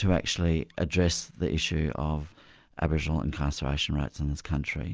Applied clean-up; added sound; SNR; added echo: none; none; none; none.